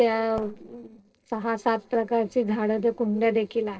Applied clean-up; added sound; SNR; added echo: neural separator model SepFormer DNS4.